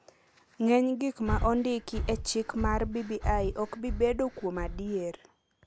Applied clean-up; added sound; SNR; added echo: none; Breathing; 4 dB; none.